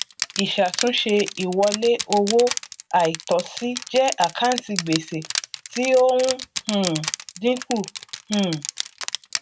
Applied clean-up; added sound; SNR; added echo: none; Crushing; 7 dB; none.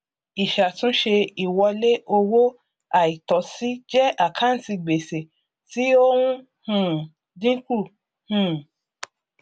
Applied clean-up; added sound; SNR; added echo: none; none; none; none.